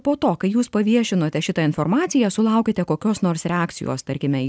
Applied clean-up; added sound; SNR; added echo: none; none; none; none.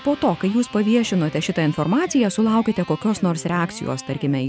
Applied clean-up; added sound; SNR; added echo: none; Electric guitar; 19 dB; none.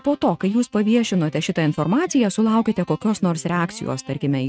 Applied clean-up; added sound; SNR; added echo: neural mask model RNNoise.